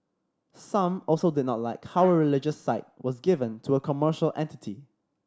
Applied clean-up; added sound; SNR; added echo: none; Trumpet; 19 dB; none.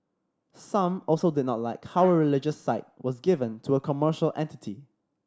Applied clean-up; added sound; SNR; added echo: neural mask model Resemble Enhance denoiser.